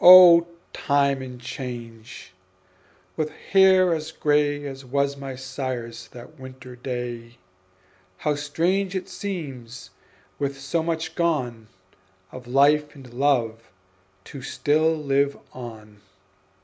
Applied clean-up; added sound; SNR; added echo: none; none; none; none.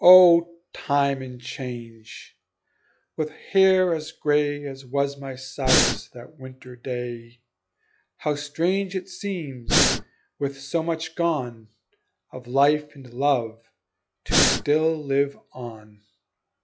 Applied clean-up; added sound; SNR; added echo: classical method log-MMSE.